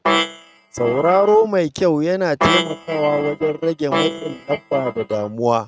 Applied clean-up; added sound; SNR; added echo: neural mask model RNNoise.